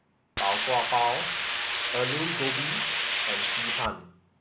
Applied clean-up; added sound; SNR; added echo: none; Hiss; -4 dB; none.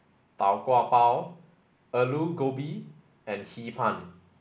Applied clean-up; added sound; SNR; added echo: none; none; none; none.